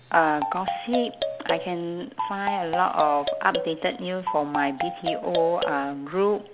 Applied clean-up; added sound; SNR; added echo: none; Marimba, xylophone; 5 dB; none.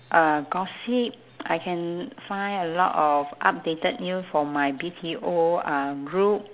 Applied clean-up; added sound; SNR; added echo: none; none; none; none.